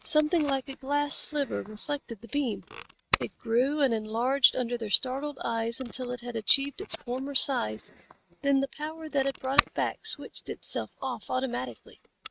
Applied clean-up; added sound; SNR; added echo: neural mask model RNNoise.